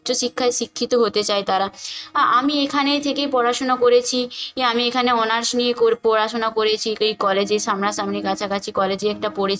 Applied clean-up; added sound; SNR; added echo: neural mask model RNNoise.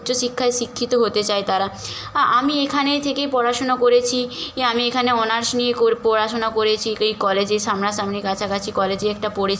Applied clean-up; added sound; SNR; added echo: none; none; none; none.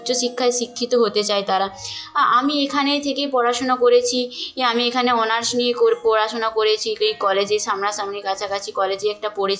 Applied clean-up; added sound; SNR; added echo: classical method log-MMSE.